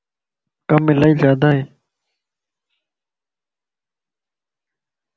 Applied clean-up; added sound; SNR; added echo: none; none; none; none.